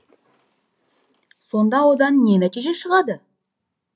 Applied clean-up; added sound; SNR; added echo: none; none; none; none.